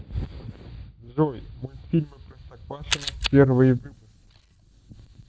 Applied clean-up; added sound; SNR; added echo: neural mask model DeepFilterNet 3.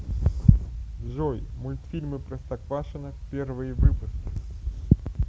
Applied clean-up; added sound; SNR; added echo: none; none; none; none.